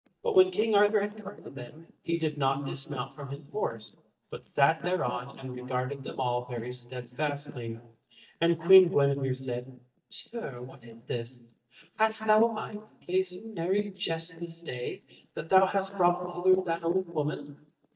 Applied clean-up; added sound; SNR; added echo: neural mask model DeepFilterNet 3.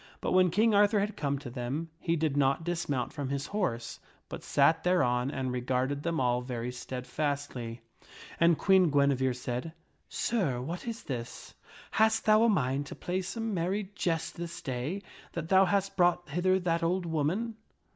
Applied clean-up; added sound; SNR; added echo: none; none; none; none.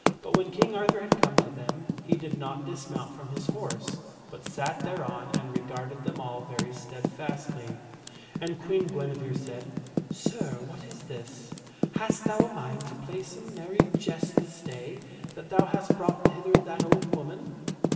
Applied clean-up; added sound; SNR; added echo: none; Typing; -4 dB; reverberation time 2.8 s.